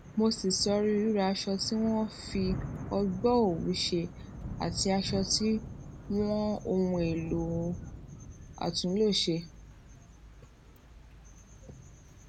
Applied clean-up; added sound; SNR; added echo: none; Thunder / Rain; 11 dB; none.